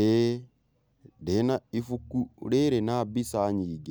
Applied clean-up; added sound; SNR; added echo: none; none; none; none.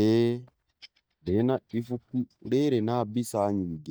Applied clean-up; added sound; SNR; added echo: neural mask model DeepFilterNet 3.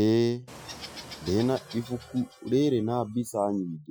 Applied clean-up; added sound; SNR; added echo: classical method Wiener filter.